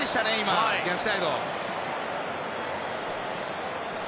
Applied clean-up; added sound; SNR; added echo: none; none; none; none.